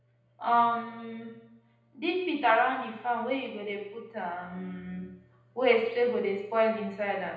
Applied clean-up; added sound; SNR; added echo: none; none; none; reverberation time 0.8 s.